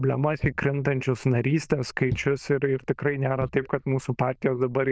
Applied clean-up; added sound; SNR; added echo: neural diffusion model UNIVERSE++.